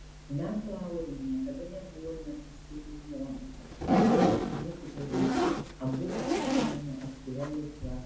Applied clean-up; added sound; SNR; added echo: none; Zipper (clothing); -4 dB; reverberation time 0.7 s.